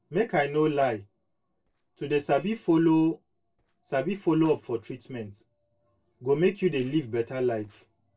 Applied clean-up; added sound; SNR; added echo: neural separator model SepFormer DNS4.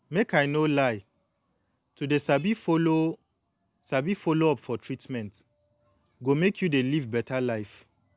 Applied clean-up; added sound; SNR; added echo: none; none; none; none.